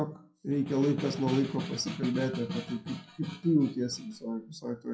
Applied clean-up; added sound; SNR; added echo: classical method WPE with log-MMSE.